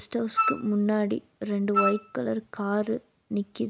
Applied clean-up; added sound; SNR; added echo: none; Wind instrument, woodwind instrument; 2 dB; none.